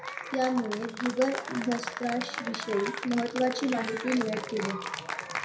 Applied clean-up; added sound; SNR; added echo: none; Applause / Cheering; 6 dB; reverberation time 0.5 s.